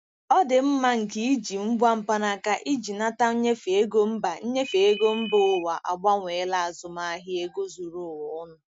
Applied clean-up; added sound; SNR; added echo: none; Ringtone; 11 dB; none.